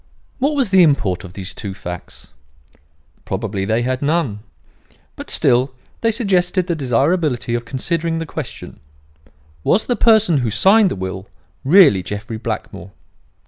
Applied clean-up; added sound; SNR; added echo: none; none; none; none.